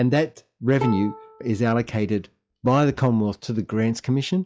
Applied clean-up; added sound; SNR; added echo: classical method log-MMSE.